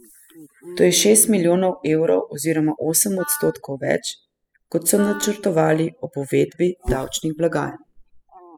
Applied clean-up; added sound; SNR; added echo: classical method spectral subtraction.